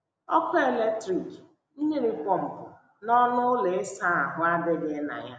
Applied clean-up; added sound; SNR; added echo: none; none; none; none.